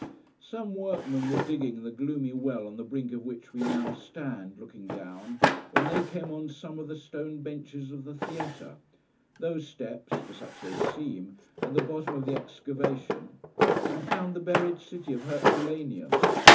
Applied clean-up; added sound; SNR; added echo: none; Drawer open or close; -5 dB; reverberation time 0.3 s.